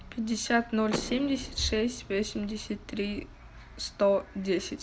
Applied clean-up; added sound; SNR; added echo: none; Door / Car; 15 dB; none.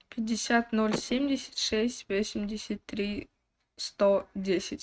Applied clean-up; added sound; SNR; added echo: neural mask model RNNoise.